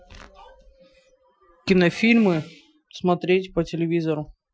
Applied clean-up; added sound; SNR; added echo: classical method Wiener filter.